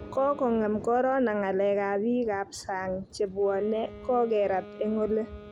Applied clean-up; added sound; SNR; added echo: none; Wind instrument, woodwind instrument; 20 dB; none.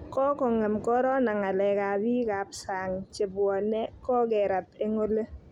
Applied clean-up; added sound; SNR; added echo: none; none; none; none.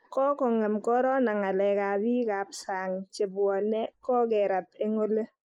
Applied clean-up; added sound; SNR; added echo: neural mask model Resemble Enhance denoiser.